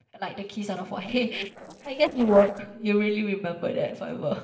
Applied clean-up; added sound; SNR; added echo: neural separator model SepFormer DNS4.